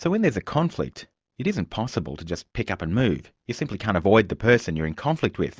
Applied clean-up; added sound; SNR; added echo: none; none; none; none.